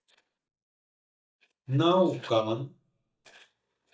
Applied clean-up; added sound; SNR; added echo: neural mask model DeepFilterNet 3.